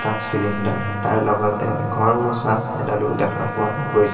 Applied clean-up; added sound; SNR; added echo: none; Trumpet; 10 dB; reverberation time 2.5 s.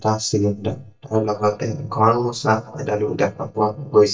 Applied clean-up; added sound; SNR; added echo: neural mask model DeepFilterNet 3.